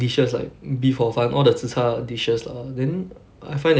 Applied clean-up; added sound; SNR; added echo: none; none; none; none.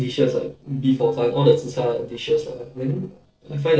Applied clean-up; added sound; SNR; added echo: neural separator model SepFormer DNS4.